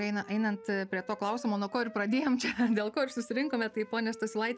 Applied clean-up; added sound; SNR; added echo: none; Wind instrument, woodwind instrument; 20 dB; none.